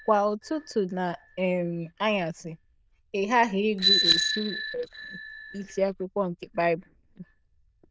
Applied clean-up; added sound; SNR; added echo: neural diffusion model UNIVERSE++.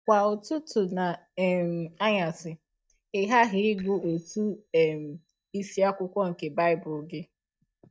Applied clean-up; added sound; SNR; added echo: neural mask model DeepFilterNet 3.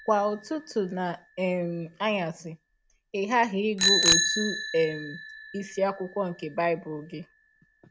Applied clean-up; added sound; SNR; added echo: none; Bicycle bell; 2 dB; none.